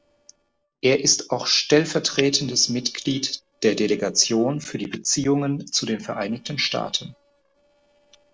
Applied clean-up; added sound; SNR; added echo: neural separator model SepFormer DNS4.